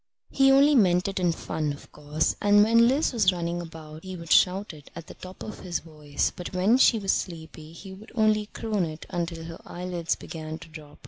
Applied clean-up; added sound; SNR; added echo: none; none; none; none.